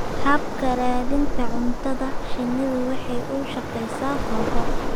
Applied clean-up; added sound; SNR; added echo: none; Waves, surf; -4 dB; none.